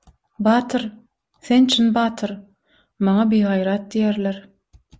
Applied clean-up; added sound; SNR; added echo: none; none; none; none.